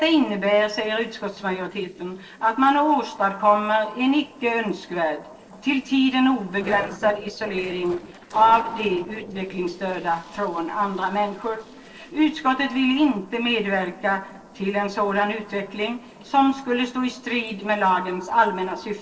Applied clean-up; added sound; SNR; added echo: neural separator model SepFormer DNS4.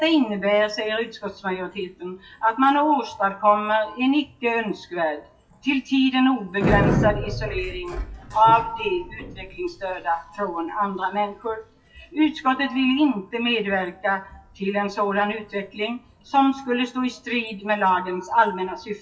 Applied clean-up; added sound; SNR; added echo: classical method WPE with log-MMSE.